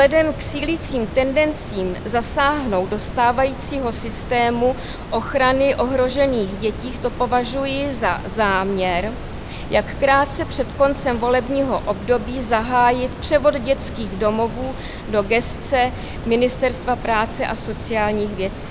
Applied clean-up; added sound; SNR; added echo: none; Water; 10 dB; none.